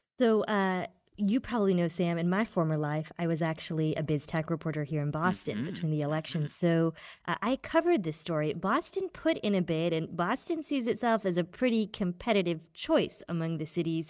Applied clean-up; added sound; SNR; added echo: neural mask model DeepFilterNet 3.